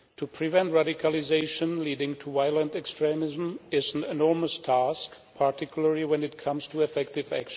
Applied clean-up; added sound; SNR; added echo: none; none; none; none.